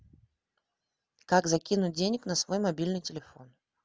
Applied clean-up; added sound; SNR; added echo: none; none; none; none.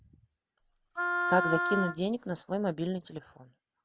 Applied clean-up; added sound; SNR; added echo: none; Wind instrument, woodwind instrument; 0 dB; none.